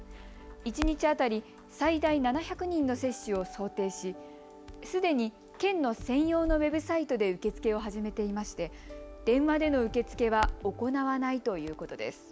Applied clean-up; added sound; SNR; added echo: none; Crackle; 13 dB; none.